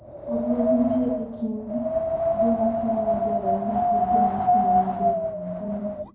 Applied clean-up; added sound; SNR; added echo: none; Wind; -4 dB; reverberation time 0.9 s.